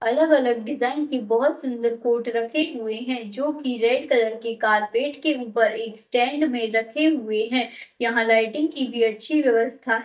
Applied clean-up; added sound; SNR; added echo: neural mask model DeepFilterNet 3.